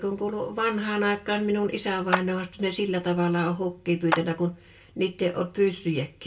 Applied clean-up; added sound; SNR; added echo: none; Clapping; 8 dB; reverberation time 0.2 s.